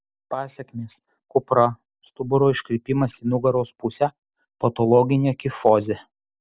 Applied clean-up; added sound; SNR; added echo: none; none; none; none.